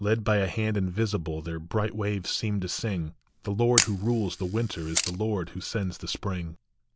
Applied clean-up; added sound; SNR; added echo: none; Camera; 4 dB; none.